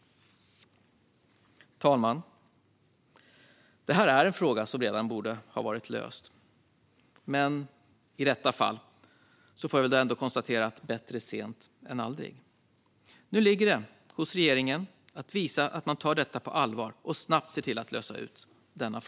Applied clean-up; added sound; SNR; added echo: none; none; none; none.